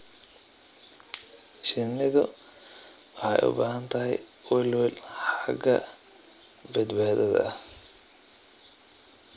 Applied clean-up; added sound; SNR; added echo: none; none; none; none.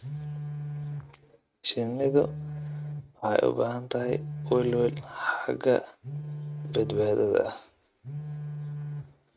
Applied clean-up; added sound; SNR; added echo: neural mask model RNNoise.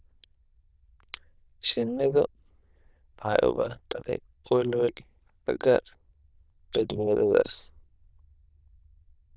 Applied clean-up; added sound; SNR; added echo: neural diffusion model UNIVERSE++.